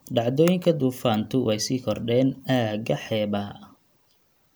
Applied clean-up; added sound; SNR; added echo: none; none; none; none.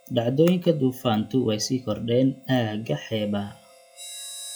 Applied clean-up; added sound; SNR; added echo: classical method log-MMSE.